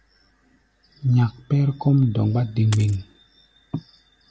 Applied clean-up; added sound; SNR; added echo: none; Coin (dropping); 16 dB; none.